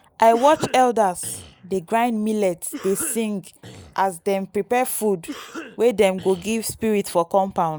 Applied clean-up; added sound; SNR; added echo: neural mask model Resemble Enhance denoiser.